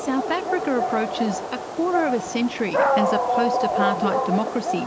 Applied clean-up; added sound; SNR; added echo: none; Dog; -1 dB; none.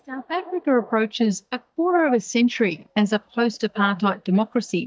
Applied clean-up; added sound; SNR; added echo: neural mask model DeepFilterNet 3.